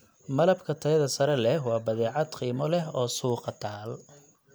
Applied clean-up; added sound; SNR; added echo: none; none; none; none.